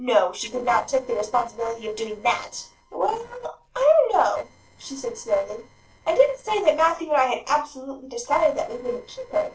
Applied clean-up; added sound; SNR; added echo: neural separator model SepFormer DNS4.